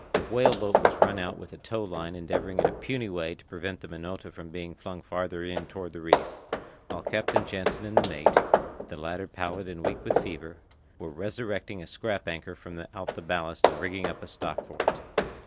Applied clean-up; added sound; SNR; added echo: none; Hammer / Wood; -4 dB; none.